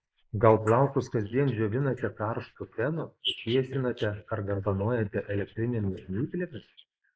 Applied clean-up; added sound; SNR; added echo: neural mask model Resemble Enhance denoiser.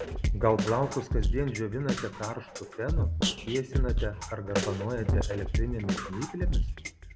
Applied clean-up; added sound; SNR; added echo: none; Drum kit; -2 dB; none.